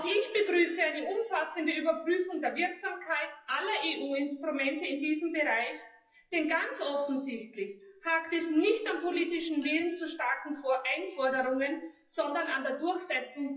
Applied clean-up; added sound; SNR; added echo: classical method WPE with log-MMSE.